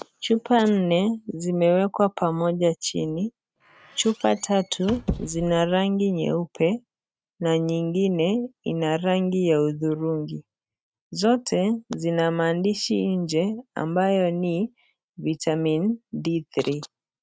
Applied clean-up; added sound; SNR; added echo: neural mask model RNNoise.